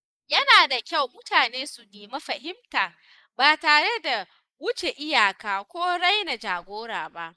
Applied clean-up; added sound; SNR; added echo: neural mask model Resemble Enhance denoiser.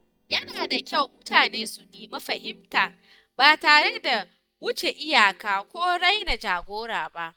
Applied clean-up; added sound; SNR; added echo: neural mask model DeepFilterNet 3.